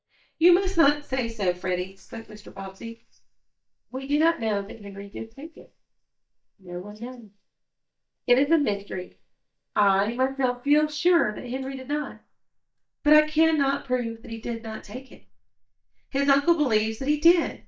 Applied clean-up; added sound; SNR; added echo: neural mask model DeepFilterNet 3.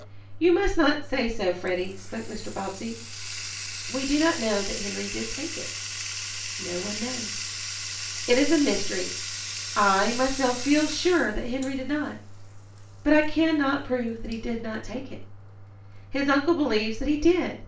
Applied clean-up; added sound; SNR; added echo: none; Bathtub (filling or washing); 10 dB; reverberation time 0.4 s.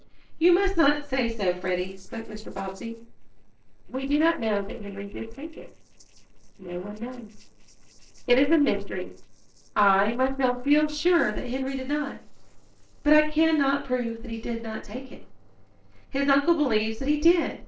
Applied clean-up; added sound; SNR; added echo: neural separator model SepFormer DNS4.